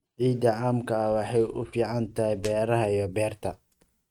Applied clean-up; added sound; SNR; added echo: neural mask model RNNoise.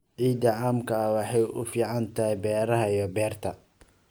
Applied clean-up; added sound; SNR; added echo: none; none; none; none.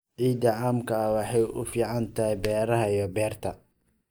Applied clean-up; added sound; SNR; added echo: neural mask model DeepFilterNet 3.